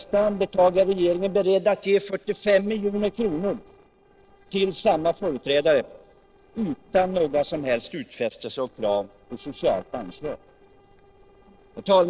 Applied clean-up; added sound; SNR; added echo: neural separator model SepFormer DNS4.